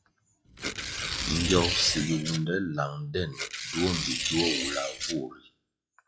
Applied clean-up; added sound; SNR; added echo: classical method log-MMSE.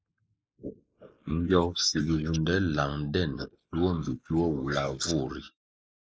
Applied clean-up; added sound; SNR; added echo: neural mask model Resemble Enhance denoiser.